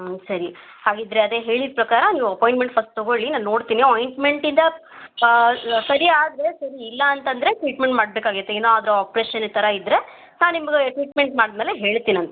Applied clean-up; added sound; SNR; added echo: none; none; none; none.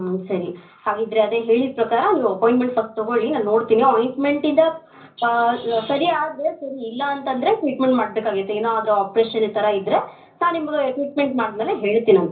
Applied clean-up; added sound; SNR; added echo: none; none; none; reverberation time 0.5 s.